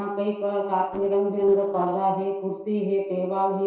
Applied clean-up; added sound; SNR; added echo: neural separator model SepFormer DNS4.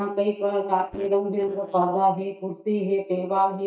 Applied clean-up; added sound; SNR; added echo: neural mask model DeepFilterNet 3.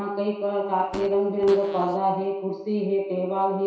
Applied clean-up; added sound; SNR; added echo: none; Fart; 17 dB; reverberation time 0.7 s.